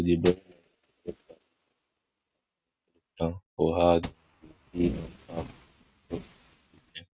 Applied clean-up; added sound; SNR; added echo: neural mask model RNNoise.